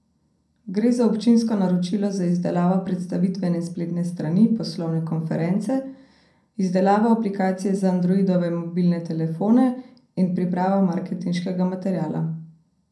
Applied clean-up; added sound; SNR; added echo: none; none; none; reverberation time 0.5 s.